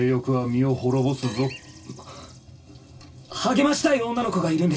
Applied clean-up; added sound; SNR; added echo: none; none; none; reverberation time 0.1 s.